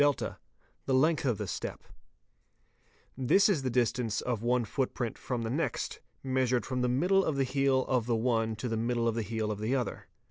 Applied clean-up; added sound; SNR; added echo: none; none; none; none.